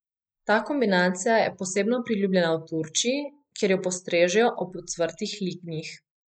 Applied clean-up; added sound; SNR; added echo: neural mask model Resemble Enhance denoiser.